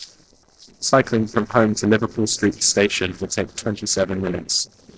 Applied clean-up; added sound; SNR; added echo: neural separator model SepFormer DNS4.